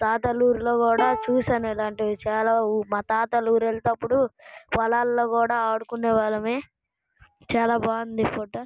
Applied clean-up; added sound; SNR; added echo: none; Bowed string instrument; 10 dB; none.